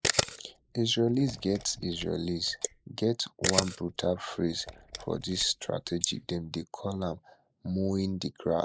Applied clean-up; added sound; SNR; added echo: neural mask model Resemble Enhance denoiser.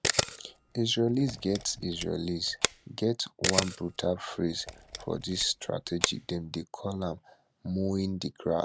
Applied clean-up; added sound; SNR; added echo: none; Camera; 4 dB; none.